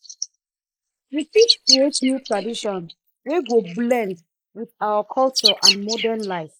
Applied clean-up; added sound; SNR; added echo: neural mask model Resemble Enhance denoiser.